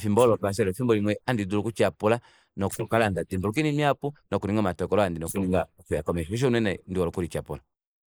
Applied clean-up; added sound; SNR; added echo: neural mask model Resemble Enhance denoiser.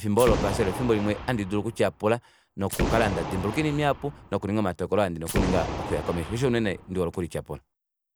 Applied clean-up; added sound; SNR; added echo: none; Boom; 6 dB; none.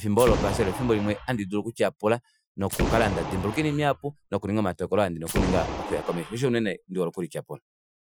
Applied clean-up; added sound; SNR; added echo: classical method Wiener filter.